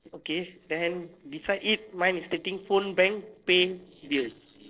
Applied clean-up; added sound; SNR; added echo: neural separator model SepFormer DNS4.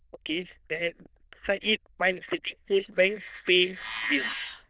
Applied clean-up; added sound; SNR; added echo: neural diffusion model UNIVERSE++.